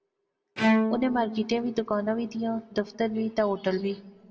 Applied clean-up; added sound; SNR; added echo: none; Bowed string instrument; 2 dB; reverberation time 0.4 s.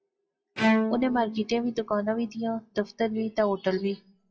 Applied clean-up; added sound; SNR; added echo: classical method WPE with log-MMSE.